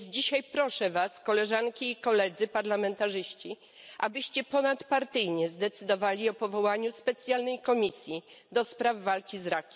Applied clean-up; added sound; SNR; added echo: none; none; none; none.